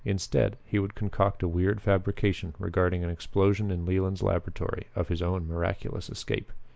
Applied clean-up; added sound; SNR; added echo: none; none; none; none.